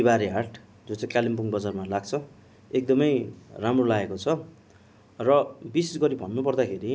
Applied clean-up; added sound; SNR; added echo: none; none; none; none.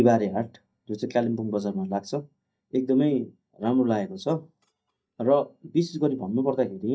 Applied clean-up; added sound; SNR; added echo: neural mask model DeepFilterNet 3.